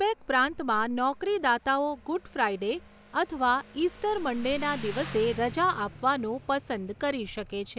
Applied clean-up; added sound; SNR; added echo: none; Motorcycle; 18 dB; none.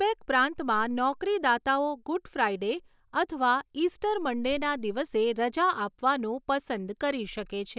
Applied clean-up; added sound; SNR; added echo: none; none; none; none.